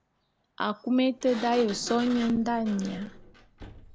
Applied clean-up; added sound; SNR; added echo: none; Sliding door; 15 dB; none.